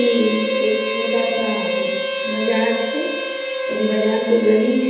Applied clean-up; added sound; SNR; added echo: none; Harmonica; 2 dB; reverberation time 1.1 s.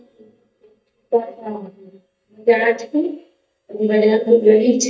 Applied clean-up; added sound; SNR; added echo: neural mask model DeepFilterNet 3.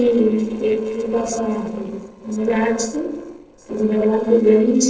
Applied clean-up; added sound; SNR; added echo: neural separator model SepFormer DNS4.